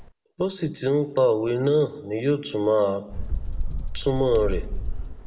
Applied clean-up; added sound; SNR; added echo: none; Bird; 6 dB; reverberation time 0.7 s.